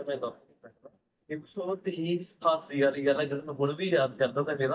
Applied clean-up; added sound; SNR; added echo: neural mask model DeepFilterNet 3.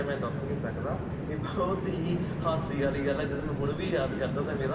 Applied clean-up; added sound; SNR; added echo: none; Train; 1 dB; reverberation time 2.5 s.